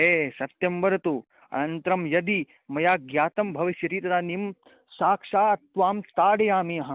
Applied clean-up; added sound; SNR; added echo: none; none; none; none.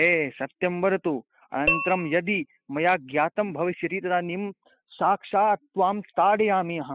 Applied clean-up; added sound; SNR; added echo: classical method spectral subtraction.